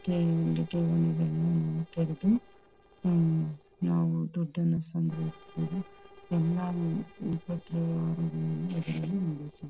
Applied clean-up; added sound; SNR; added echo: neural separator model SepFormer DNS4.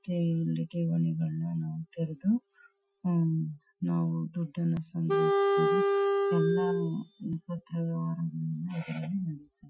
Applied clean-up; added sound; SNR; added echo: classical method Wiener filter.